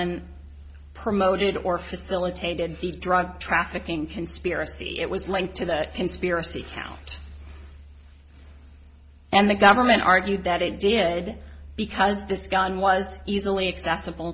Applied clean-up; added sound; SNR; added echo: none; none; none; none.